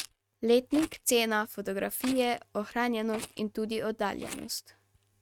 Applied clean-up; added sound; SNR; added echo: neural mask model RNNoise.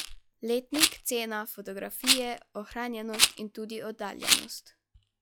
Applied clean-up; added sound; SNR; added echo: classical method log-MMSE.